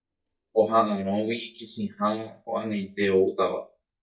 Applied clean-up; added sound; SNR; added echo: neural mask model DeepFilterNet 3.